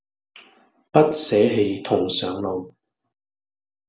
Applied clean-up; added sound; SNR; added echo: none; none; none; none.